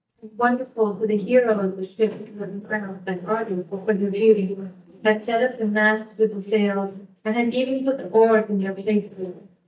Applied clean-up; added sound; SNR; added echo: neural mask model DeepFilterNet 3.